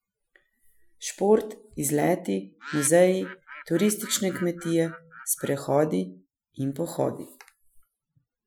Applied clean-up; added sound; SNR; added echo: classical method Wiener filter.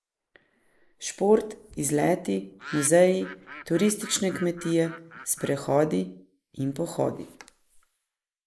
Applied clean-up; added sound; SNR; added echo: neural mask model Resemble Enhance denoiser.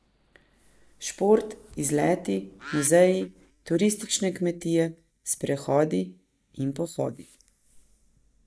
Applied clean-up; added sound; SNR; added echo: neural mask model DeepFilterNet 3.